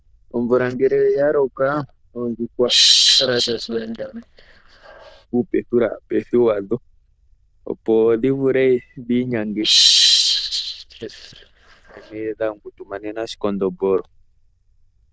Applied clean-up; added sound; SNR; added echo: neural diffusion model UNIVERSE++.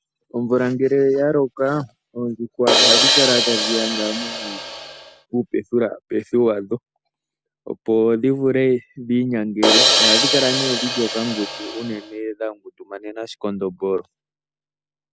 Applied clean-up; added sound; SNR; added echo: none; Crash cymbal; -3 dB; none.